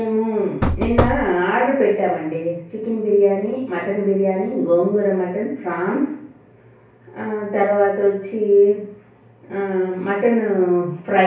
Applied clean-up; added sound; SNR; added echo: none; Knock / Wood; 1 dB; reverberation time 0.6 s.